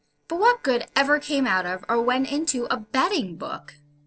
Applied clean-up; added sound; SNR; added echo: neural separator model SepFormer DNS4.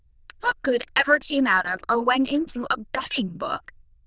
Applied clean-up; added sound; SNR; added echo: neural diffusion model UNIVERSE++.